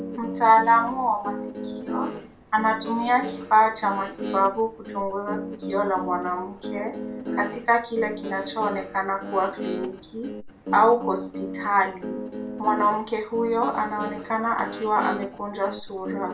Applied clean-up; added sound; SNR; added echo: none; Guitar; 9 dB; reverberation time 0.3 s.